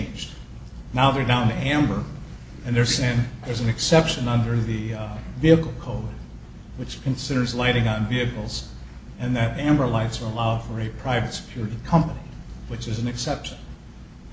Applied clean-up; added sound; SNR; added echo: none; none; none; none.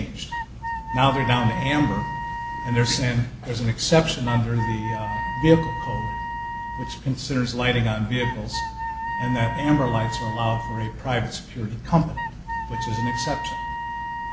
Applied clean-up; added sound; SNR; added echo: none; Wind instrument, woodwind instrument; 7 dB; none.